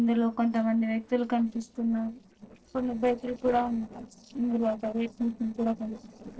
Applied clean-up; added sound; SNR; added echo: neural separator model SepFormer DNS4.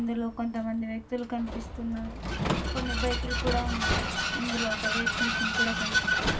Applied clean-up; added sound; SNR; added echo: none; Vehicle; -3 dB; reverberation time 0.2 s.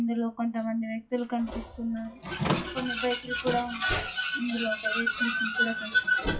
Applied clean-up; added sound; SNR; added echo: classical method WPE with log-MMSE.